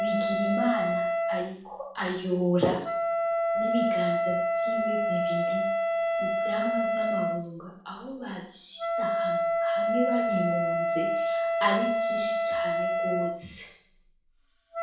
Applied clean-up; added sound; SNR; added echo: none; Wind instrument, woodwind instrument; -3 dB; reverberation time 0.7 s.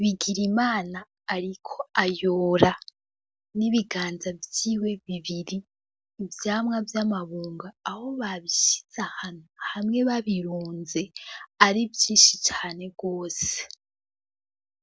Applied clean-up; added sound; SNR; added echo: none; none; none; none.